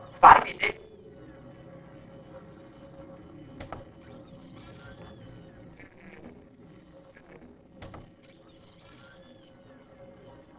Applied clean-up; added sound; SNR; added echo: neural separator model SepFormer DNS4.